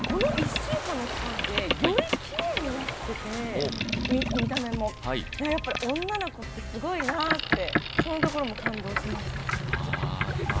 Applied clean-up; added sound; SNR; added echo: none; Boat, Water vehicle; 0 dB; none.